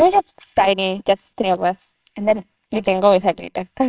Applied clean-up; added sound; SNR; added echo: neural separator model SepFormer WHAMR!.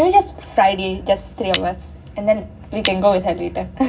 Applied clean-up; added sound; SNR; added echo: none; Cutlery, silverware; 13 dB; reverberation time 0.4 s.